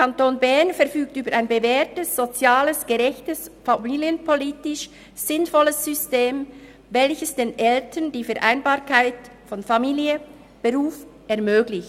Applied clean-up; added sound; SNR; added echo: none; none; none; none.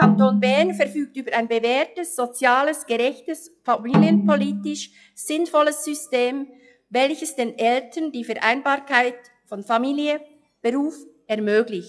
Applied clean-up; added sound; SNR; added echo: classical method log-MMSE.